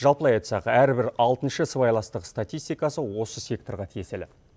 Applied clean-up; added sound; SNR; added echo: none; none; none; none.